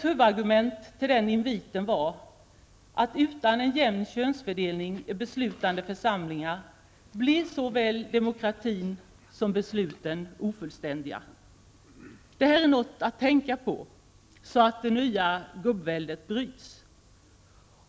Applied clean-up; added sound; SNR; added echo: none; none; none; none.